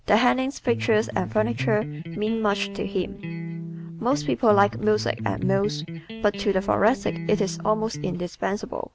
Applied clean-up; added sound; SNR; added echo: none; Electric guitar; 8 dB; none.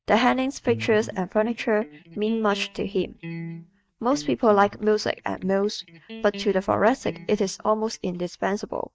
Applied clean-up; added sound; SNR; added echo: neural mask model DeepFilterNet 3.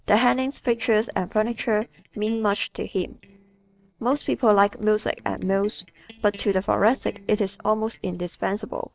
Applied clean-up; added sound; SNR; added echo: neural separator model SepFormer DNS4.